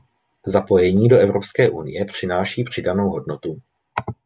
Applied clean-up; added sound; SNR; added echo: none; none; none; none.